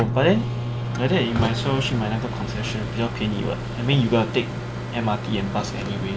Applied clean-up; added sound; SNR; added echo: none; Microwave oven; 4 dB; none.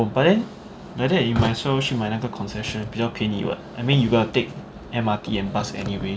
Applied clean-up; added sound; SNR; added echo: none; none; none; none.